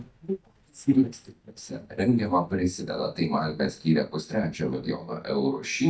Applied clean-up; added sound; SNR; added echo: neural mask model DeepFilterNet 3.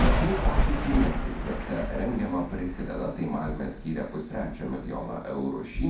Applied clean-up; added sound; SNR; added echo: none; Thunder; -1 dB; reverberation time 0.6 s.